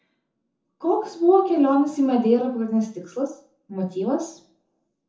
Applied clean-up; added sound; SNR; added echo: none; none; none; reverberation time 0.7 s.